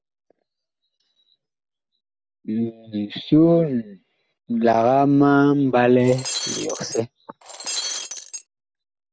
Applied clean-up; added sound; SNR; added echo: none; Shatter; 8 dB; none.